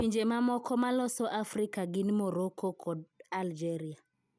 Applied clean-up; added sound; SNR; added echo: none; none; none; none.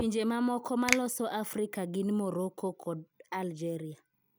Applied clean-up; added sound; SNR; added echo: none; Finger snapping; 6 dB; none.